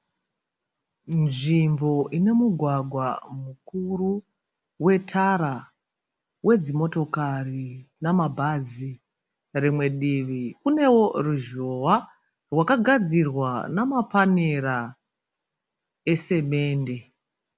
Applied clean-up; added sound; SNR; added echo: none; none; none; none.